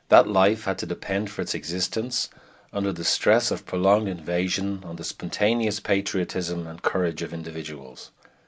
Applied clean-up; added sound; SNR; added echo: none; none; none; none.